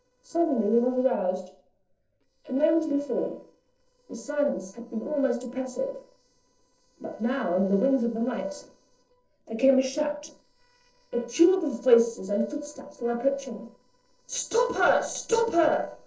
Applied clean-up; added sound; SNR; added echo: neural separator model SepFormer DNS4.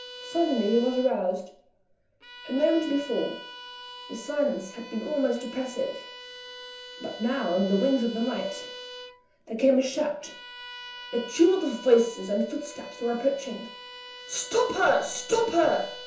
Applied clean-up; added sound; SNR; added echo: none; Bowed string instrument; 15 dB; reverberation time 0.6 s.